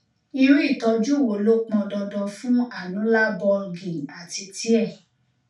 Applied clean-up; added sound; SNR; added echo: none; none; none; reverberation time 0.3 s.